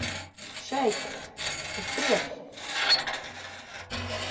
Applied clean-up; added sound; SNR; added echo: none; Screech; -3 dB; reverberation time 2.0 s.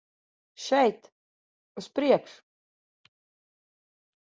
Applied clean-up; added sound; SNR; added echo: none; none; none; none.